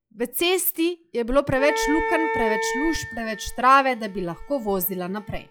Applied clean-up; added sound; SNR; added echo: classical method log-MMSE.